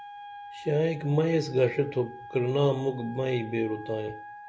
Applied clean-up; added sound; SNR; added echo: none; Wind instrument, woodwind instrument; 16 dB; none.